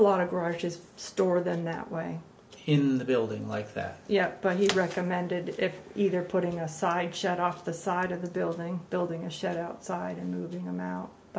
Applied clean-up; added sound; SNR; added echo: none; none; none; none.